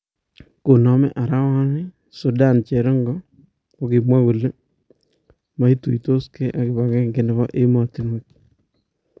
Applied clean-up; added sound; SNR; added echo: none; none; none; none.